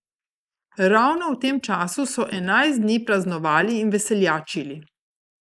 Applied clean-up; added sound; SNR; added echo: neural mask model Resemble Enhance denoiser.